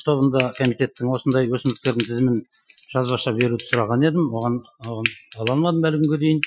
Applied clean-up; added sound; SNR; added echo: classical method Wiener filter.